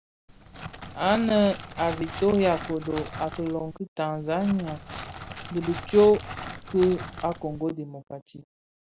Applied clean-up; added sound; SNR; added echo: none; Crackle; 11 dB; none.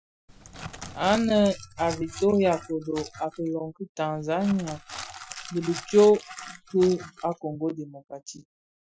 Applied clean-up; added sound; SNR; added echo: classical method Wiener filter.